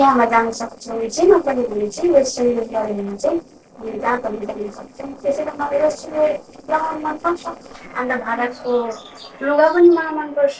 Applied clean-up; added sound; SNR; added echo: neural separator model SepFormer DNS4.